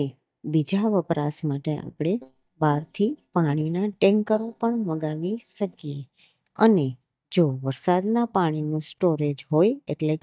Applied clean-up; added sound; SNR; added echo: neural mask model DeepFilterNet 3.